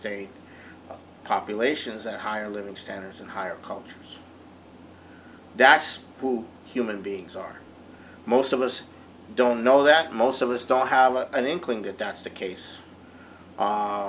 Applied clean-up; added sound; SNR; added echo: none; none; none; none.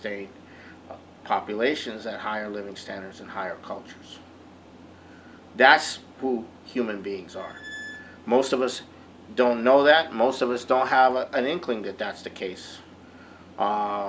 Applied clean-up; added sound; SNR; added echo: none; Squeak; 16 dB; none.